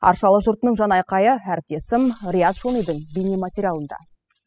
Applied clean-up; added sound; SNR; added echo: classical method spectral subtraction.